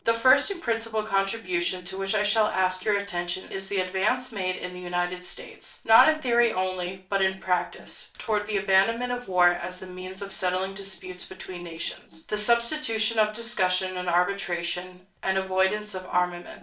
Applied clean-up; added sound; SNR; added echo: neural separator model SepFormer DNS4.